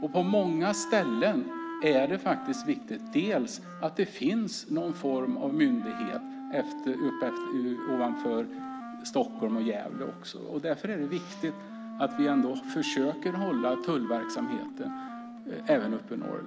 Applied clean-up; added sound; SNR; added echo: none; Wind instrument, woodwind instrument; 9 dB; none.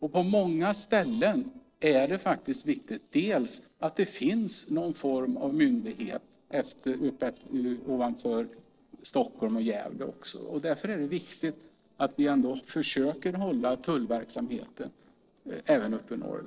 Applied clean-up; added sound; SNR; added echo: neural separator model SepFormer DNS4.